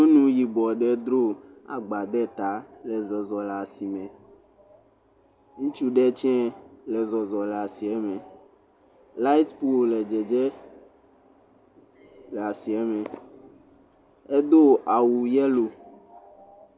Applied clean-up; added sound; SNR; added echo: none; none; none; none.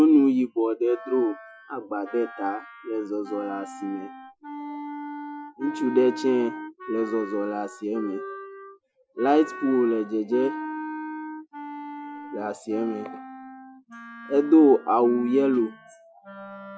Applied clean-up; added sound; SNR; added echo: classical method Wiener filter.